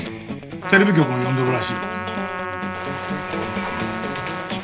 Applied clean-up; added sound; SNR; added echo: none; Trumpet; 7 dB; none.